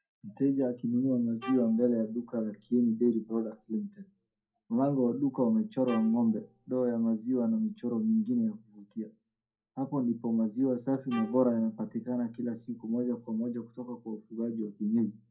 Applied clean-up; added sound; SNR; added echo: none; Bowed string instrument; 20 dB; reverberation time 0.2 s.